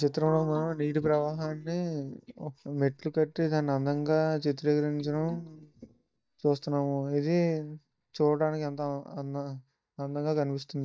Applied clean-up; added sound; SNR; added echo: neural mask model DeepFilterNet 3.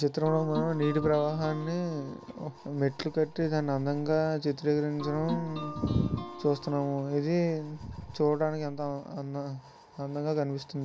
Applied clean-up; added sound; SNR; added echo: none; Guitar; 12 dB; none.